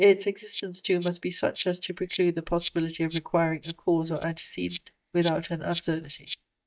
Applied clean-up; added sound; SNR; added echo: neural mask model DeepFilterNet 3.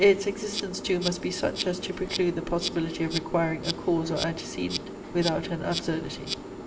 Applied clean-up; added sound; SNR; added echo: none; Insect; 8 dB; reverberation time 1.4 s.